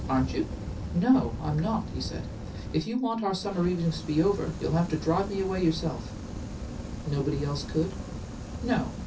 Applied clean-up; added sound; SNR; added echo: none; Fire; 7 dB; reverberation time 0.3 s.